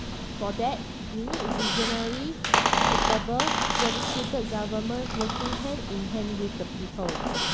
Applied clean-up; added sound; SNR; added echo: none; Squeak; -4 dB; none.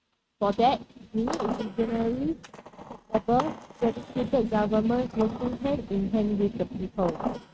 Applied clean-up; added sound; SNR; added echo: neural mask model RNNoise.